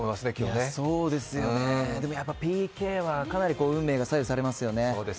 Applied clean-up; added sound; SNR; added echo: none; none; none; none.